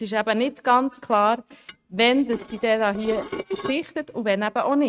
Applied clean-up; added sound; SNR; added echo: neural mask model RNNoise.